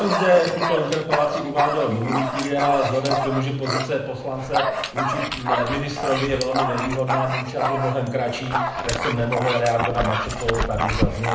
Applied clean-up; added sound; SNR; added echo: none; Dog; 2 dB; reverberation time 0.7 s.